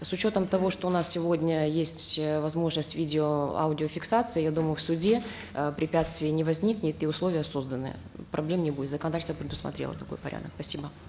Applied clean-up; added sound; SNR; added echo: none; none; none; none.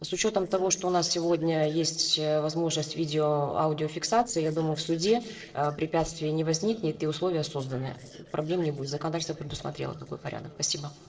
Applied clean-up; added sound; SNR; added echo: neural separator model SepFormer DNS4.